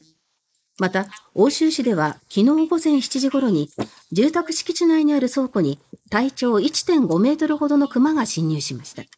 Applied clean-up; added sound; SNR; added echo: neural mask model Resemble Enhance denoiser.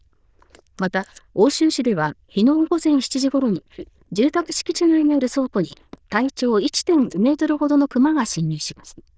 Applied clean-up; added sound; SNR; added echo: neural diffusion model UNIVERSE++.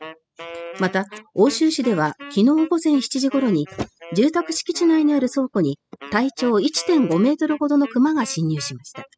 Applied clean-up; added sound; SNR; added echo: classical method spectral subtraction.